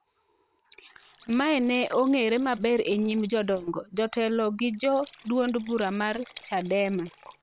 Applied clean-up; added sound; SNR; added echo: neural separator model SepFormer WHAM!.